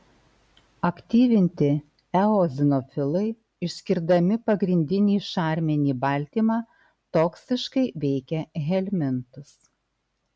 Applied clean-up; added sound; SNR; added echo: none; none; none; none.